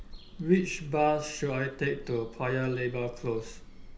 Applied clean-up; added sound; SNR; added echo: none; Bird vocalization, bird call, bird song; 15 dB; none.